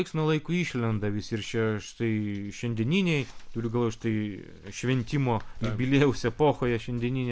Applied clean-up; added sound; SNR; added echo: none; none; none; none.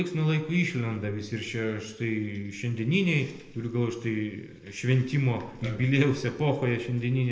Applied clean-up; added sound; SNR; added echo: none; none; none; reverberation time 0.8 s.